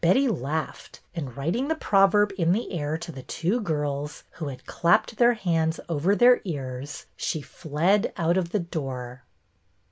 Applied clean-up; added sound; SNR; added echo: none; none; none; none.